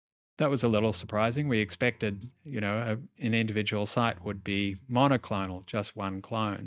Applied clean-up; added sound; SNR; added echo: neural mask model DeepFilterNet 3.